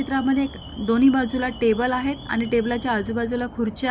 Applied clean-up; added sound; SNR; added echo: none; Alarm; 16 dB; none.